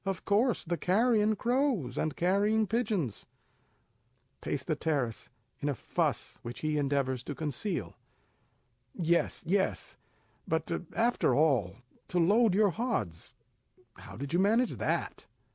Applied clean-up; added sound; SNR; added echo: none; none; none; none.